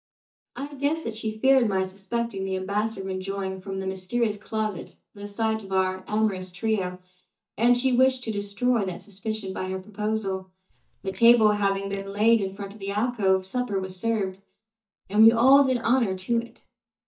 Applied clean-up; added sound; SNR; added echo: neural mask model DeepFilterNet 3.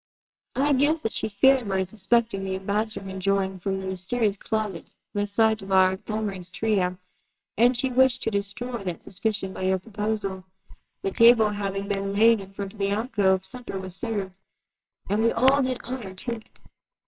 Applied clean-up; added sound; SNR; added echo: neural separator model SepFormer WHAMR!.